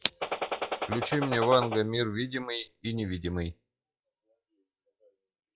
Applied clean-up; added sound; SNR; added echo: classical method log-MMSE.